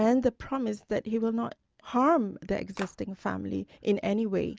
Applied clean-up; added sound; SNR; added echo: none; Clapping; 13 dB; none.